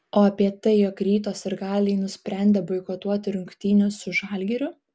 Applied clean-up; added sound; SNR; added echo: none; none; none; none.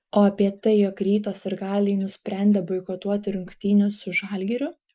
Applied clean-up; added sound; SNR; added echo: neural mask model Resemble Enhance denoiser.